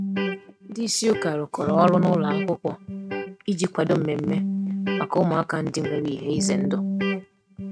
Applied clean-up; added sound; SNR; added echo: neural mask model RNNoise.